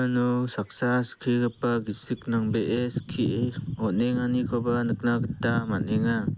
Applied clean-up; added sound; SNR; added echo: none; none; none; none.